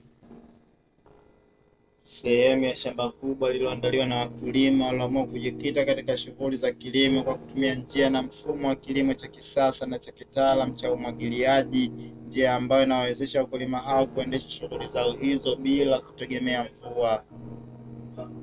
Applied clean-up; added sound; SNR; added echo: neural separator model SepFormer DNS4.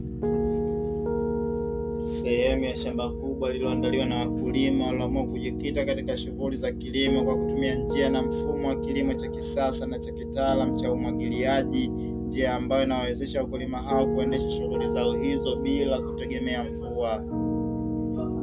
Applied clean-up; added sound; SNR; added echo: none; Piano; -1 dB; none.